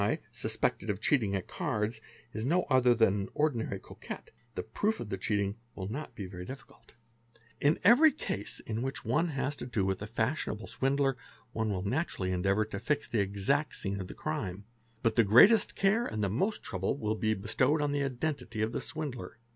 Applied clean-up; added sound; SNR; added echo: none; none; none; none.